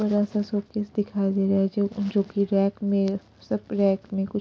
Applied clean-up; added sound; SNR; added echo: none; none; none; none.